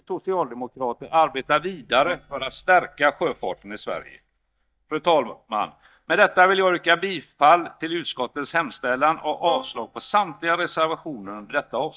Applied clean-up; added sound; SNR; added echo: neural mask model DeepFilterNet 3.